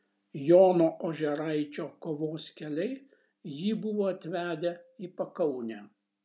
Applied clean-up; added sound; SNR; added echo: none; none; none; none.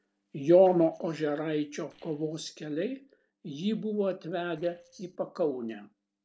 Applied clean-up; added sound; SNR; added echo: neural separator model SepFormer DNS4.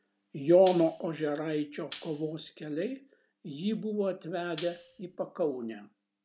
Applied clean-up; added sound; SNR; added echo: none; Tambourine; -1 dB; none.